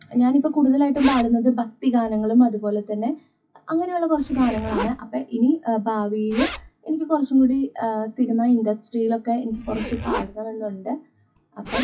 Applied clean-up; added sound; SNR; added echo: classical method WPE with log-MMSE.